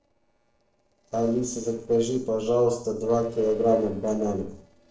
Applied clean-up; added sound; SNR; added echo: neural separator model SepFormer DNS4.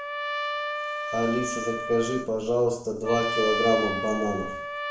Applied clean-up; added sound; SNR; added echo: none; Trumpet; 4 dB; reverberation time 0.5 s.